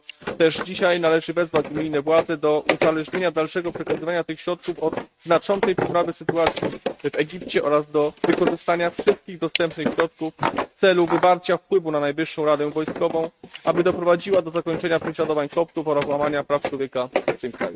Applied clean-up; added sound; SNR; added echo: neural mask model RNNoise.